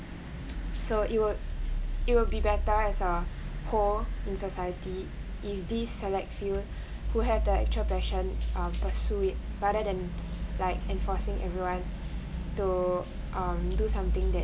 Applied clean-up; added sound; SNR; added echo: none; none; none; none.